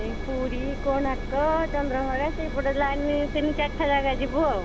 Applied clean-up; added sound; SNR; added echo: none; Engine; 4 dB; none.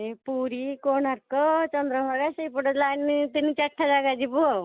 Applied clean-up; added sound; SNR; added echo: none; none; none; none.